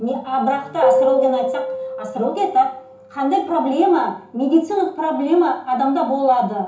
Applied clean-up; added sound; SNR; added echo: none; Piano; 4 dB; reverberation time 0.7 s.